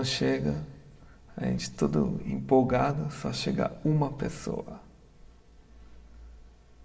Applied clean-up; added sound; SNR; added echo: none; none; none; reverberation time 1.4 s.